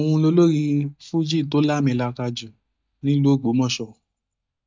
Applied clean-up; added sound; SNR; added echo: neural mask model DeepFilterNet 3.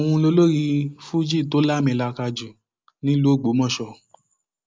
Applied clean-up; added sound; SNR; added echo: none; none; none; none.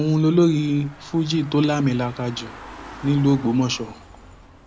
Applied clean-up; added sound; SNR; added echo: none; Engine / Car; 19 dB; none.